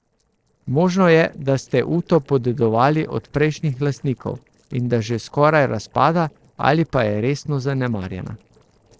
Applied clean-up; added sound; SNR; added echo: neural separator model SepFormer DNS4.